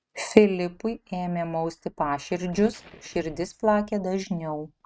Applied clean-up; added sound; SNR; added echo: neural mask model RNNoise.